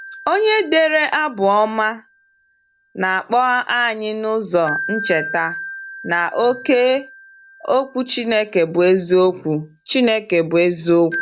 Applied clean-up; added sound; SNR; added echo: none; Wind chime; 15 dB; none.